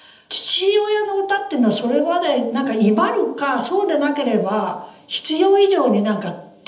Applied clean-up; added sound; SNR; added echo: none; none; none; reverberation time 1.2 s.